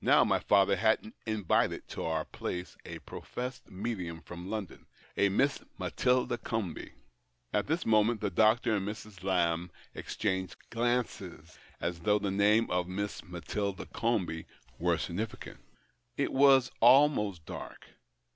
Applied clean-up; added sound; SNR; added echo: none; none; none; none.